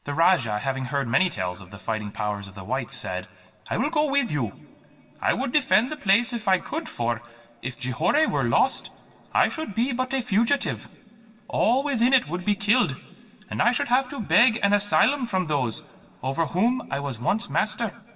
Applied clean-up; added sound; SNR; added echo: none; none; none; reverberation time 2.4 s.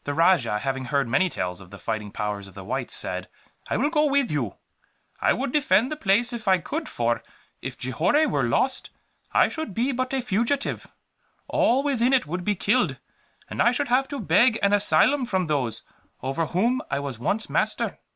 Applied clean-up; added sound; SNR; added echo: none; none; none; none.